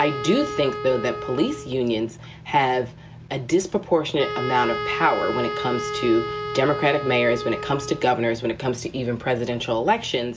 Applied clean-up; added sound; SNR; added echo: none; Wind instrument, woodwind instrument; 9 dB; none.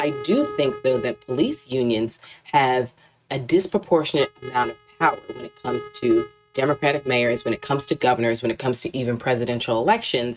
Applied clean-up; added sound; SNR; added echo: neural mask model RNNoise.